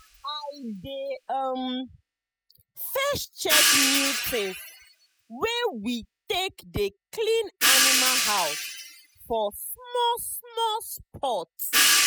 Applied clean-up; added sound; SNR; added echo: classical method spectral subtraction.